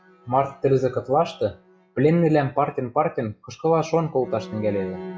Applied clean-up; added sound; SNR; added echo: classical method log-MMSE.